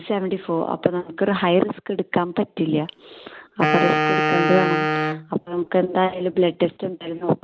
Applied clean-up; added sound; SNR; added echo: none; Wind instrument, woodwind instrument; 0 dB; none.